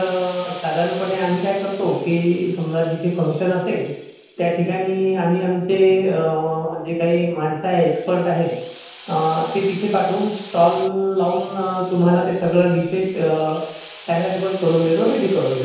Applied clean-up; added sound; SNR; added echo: none; Drill; 18 dB; reverberation time 0.9 s.